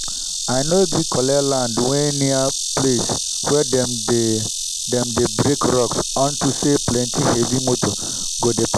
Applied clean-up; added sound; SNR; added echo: none; Insect; 5 dB; none.